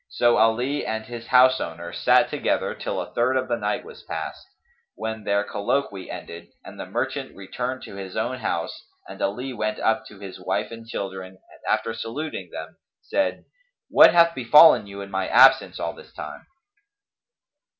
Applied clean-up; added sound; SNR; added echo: none; none; none; none.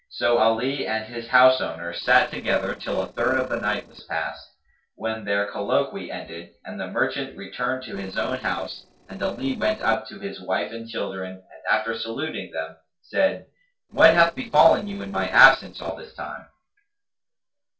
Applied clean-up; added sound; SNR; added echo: neural separator model SepFormer DNS4.